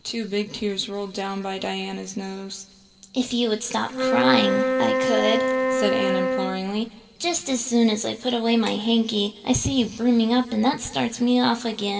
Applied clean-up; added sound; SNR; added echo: none; Wind instrument, woodwind instrument; -1 dB; reverberation time 2.7 s.